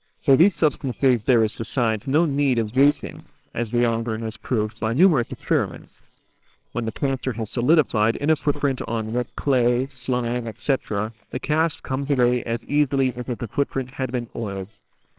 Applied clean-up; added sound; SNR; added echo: neural separator model SepFormer WHAMR!.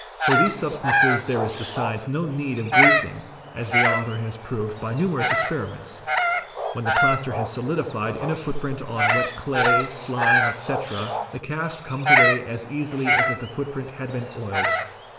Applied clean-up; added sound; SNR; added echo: none; Bird vocalization, bird call, bird song; -3 dB; reverberation time 3.0 s.